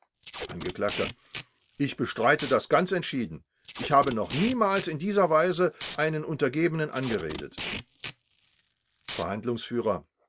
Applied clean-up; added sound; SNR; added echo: none; Packing tape, duct tape; 14 dB; none.